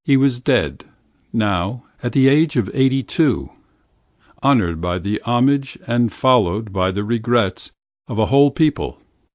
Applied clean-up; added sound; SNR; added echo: none; none; none; none.